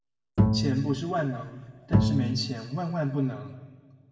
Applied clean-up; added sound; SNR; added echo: none; Bowed string instrument; -3 dB; reverberation time 1.4 s.